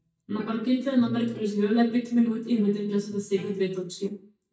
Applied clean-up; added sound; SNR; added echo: neural mask model DeepFilterNet 3.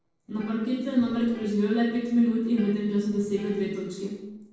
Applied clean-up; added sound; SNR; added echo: neural separator model SepFormer DNS4.